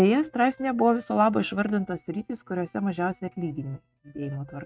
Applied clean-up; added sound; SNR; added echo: neural mask model RNNoise.